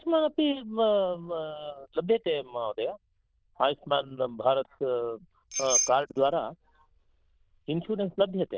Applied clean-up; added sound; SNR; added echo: neural diffusion model UNIVERSE++.